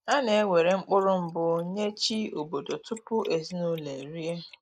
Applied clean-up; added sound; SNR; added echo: neural mask model Resemble Enhance denoiser.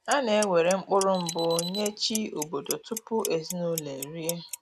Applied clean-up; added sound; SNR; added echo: none; Clock + Alarm; 10 dB; none.